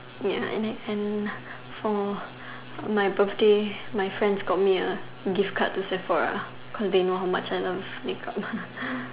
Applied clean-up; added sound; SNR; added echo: none; none; none; none.